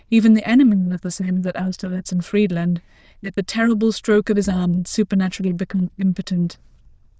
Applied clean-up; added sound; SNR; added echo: neural diffusion model UNIVERSE++.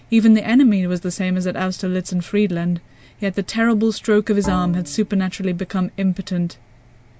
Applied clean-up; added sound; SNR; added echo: none; Bowed string instrument; 13 dB; none.